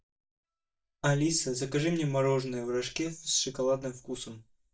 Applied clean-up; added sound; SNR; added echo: neural mask model DeepFilterNet 3.